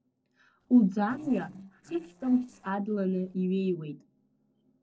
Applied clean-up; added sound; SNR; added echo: neural separator model SepFormer DNS4.